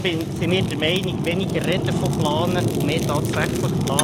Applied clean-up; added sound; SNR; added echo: none; Fire; -2 dB; none.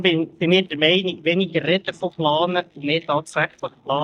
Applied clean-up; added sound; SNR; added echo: neural mask model DeepFilterNet 3.